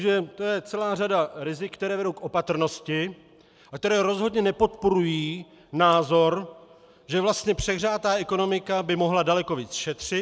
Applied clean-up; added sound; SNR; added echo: none; none; none; none.